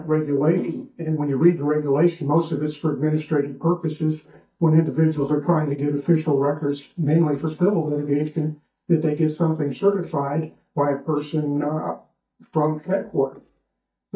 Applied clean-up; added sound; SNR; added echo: neural mask model DeepFilterNet 3.